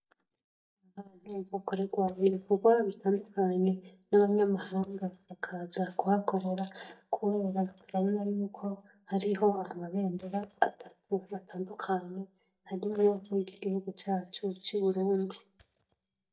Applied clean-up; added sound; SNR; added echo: neural mask model DeepFilterNet 3.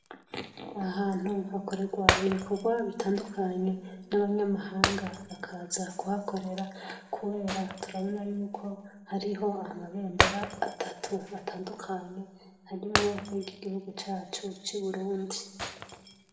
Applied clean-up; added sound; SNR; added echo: none; Shatter; 4 dB; reverberation time 1.4 s.